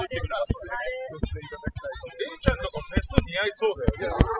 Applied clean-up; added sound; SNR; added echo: classical method spectral subtraction.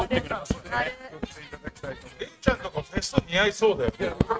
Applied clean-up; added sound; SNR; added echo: neural mask model RNNoise.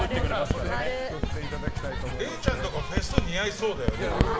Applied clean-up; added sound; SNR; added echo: none; Writing; -1 dB; none.